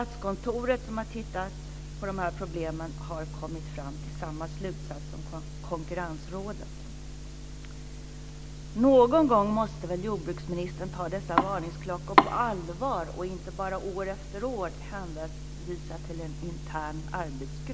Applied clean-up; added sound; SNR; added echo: none; none; none; none.